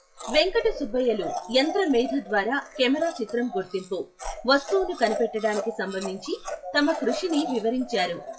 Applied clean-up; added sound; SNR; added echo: classical method WPE with log-MMSE.